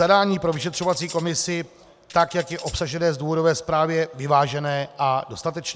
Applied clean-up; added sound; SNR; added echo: none; Tambourine; 20 dB; none.